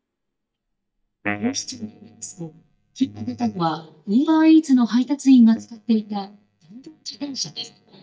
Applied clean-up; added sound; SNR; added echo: neural mask model DeepFilterNet 3.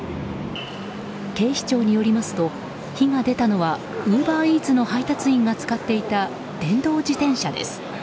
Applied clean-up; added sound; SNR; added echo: none; none; none; none.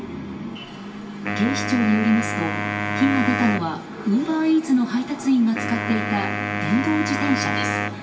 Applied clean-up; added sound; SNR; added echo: none; Wind instrument, woodwind instrument; 4 dB; reverberation time 0.9 s.